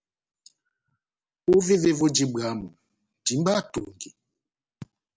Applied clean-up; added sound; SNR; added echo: none; none; none; none.